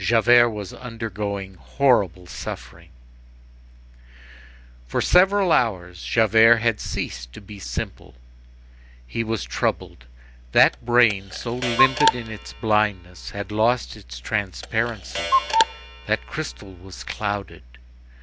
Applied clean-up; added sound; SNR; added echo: none; Clock; 3 dB; none.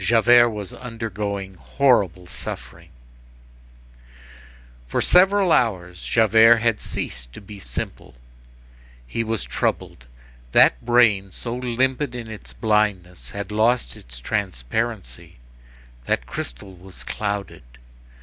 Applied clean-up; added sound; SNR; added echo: none; none; none; none.